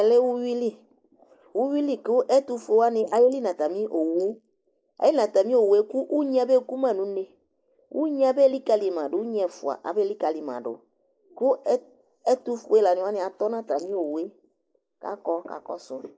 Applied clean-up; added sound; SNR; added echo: neural mask model Resemble Enhance denoiser.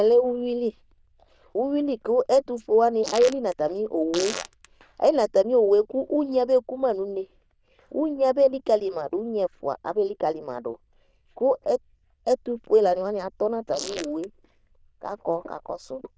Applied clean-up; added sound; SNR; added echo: neural diffusion model UNIVERSE++.